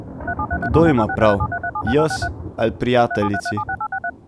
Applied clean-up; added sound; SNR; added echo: none; Telephone + Thunder; 4 dB; none.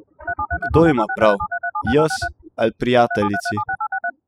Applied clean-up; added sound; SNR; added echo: classical method spectral subtraction.